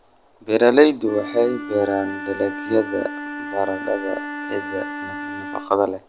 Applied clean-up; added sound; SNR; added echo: none; Wind instrument, woodwind instrument; 10 dB; none.